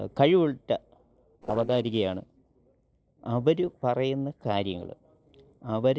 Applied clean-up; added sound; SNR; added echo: neural separator model SepFormer DNS4.